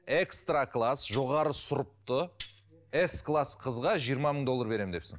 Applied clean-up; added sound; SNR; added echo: none; Tambourine; 6 dB; none.